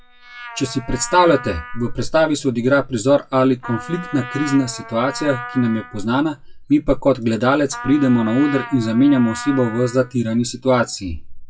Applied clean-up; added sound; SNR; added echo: classical method WPE with log-MMSE.